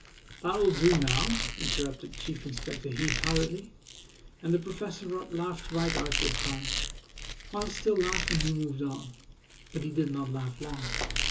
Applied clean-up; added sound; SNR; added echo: none; Squeak; 3 dB; reverberation time 0.2 s.